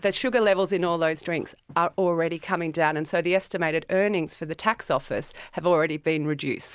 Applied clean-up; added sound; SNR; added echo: none; none; none; none.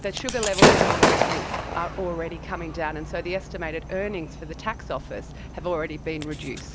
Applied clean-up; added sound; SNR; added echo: none; Gunshot, gunfire / Fireworks; -5 dB; none.